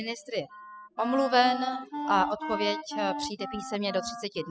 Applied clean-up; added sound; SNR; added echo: classical method spectral subtraction.